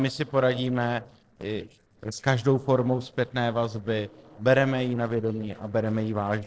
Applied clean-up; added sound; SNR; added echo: neural separator model SepFormer DNS4.